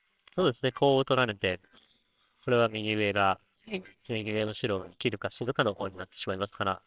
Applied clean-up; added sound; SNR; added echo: neural separator model SepFormer WHAMR!.